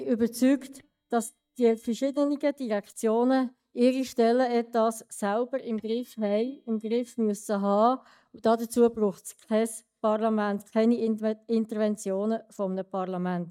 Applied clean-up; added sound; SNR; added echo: neural mask model DeepFilterNet 3.